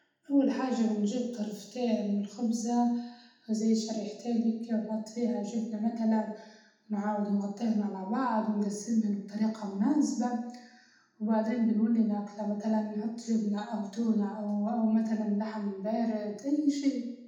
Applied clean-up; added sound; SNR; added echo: none; none; none; reverberation time 0.8 s.